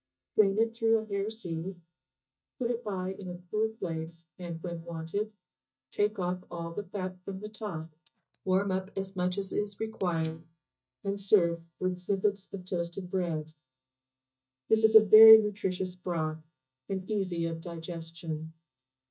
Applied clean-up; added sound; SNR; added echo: neural mask model DeepFilterNet 3.